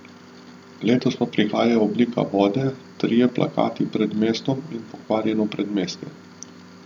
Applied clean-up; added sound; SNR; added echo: none; none; none; none.